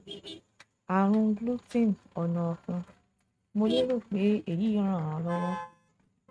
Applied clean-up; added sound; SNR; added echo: neural mask model RNNoise.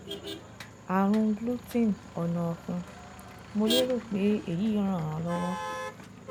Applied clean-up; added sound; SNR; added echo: none; Motor vehicle (road); 9 dB; none.